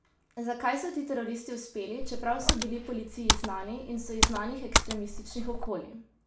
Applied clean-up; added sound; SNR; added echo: none; Computer keyboard; -5 dB; reverberation time 0.4 s.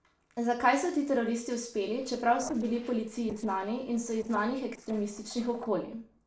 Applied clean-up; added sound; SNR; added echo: neural separator model SepFormer DNS4.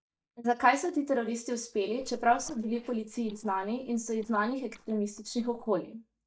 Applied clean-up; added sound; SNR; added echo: neural mask model DeepFilterNet 3.